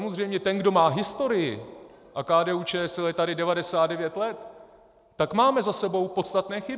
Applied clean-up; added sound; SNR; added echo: none; none; none; none.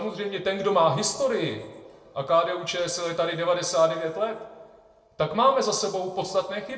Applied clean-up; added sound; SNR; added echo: none; none; none; reverberation time 0.5 s.